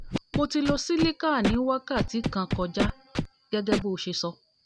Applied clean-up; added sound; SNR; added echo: none; Scratching (performance technique); 4 dB; none.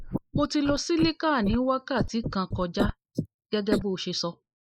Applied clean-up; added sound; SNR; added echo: neural mask model Resemble Enhance denoiser.